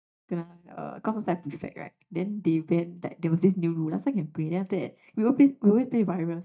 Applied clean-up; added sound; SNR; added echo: neural mask model DeepFilterNet 3.